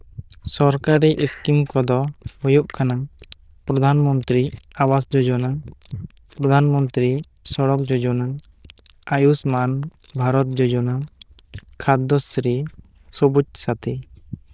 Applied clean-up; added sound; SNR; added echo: neural diffusion model UNIVERSE++.